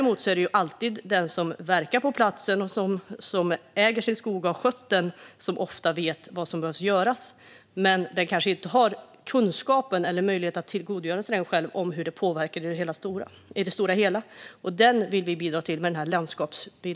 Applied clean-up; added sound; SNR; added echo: none; none; none; none.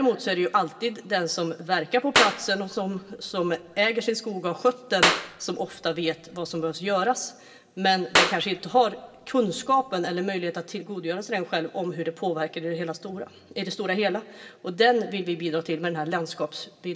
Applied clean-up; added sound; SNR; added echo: none; Clapping; 2 dB; reverberation time 0.6 s.